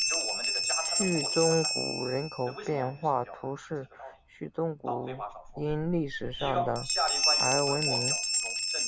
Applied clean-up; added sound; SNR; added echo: none; Bell; 0 dB; none.